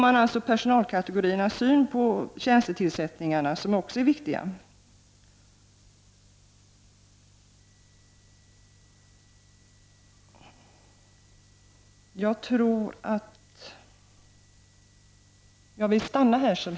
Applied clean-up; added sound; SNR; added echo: none; none; none; none.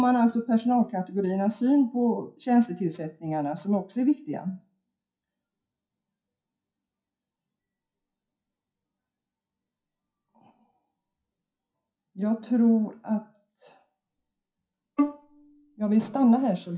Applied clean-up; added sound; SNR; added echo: classical method WPE with log-MMSE.